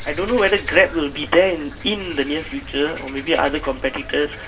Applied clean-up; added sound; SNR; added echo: none; Frog; 13 dB; reverberation time 0.2 s.